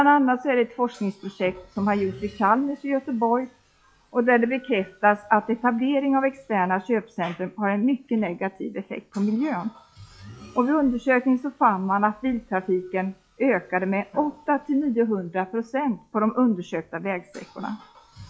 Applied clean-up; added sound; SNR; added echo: classical method log-MMSE.